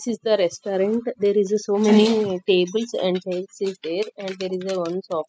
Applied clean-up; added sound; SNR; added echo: classical method spectral subtraction.